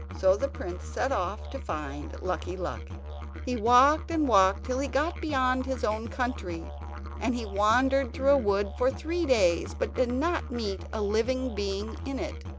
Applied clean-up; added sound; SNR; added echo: none; Musical instrument; 9 dB; none.